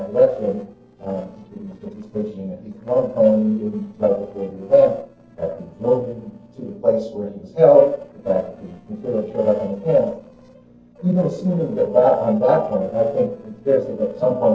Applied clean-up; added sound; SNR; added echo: neural separator model SepFormer DNS4.